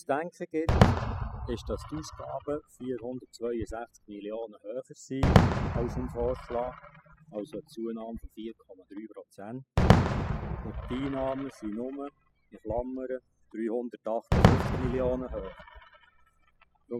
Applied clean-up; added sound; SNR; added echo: classical method spectral subtraction.